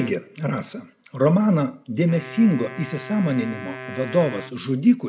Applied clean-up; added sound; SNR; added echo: none; Wind instrument, woodwind instrument; 17 dB; none.